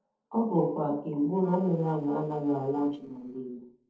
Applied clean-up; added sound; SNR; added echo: neural separator model SepFormer DNS4.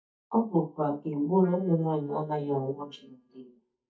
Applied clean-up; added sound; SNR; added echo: neural mask model DeepFilterNet 3.